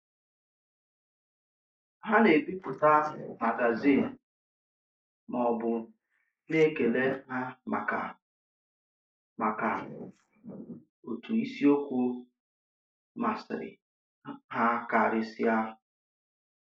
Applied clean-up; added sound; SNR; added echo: neural mask model Resemble Enhance denoiser.